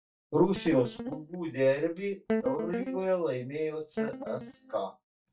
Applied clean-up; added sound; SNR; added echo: neural mask model DeepFilterNet 3.